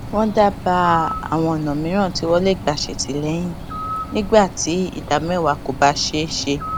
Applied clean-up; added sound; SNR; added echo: none; Bird; 10 dB; none.